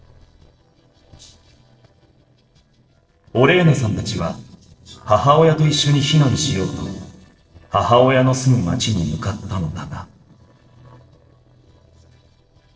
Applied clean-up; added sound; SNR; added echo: neural separator model SepFormer DNS4.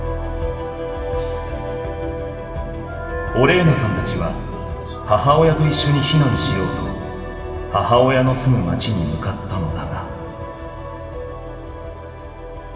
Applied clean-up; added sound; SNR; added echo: none; Wind instrument, woodwind instrument; 12 dB; reverberation time 2.4 s.